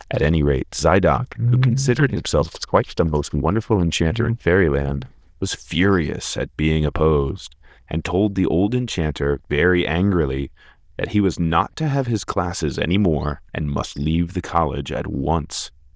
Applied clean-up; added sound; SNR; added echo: neural diffusion model UNIVERSE++.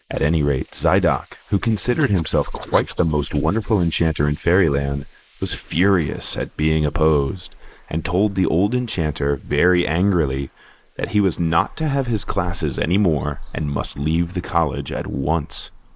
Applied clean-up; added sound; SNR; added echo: neural mask model Resemble Enhance denoiser.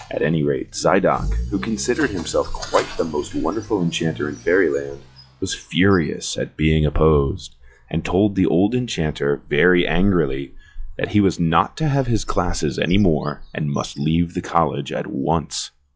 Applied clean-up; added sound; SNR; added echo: classical method log-MMSE.